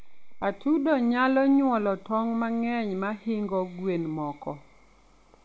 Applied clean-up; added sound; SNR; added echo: none; none; none; none.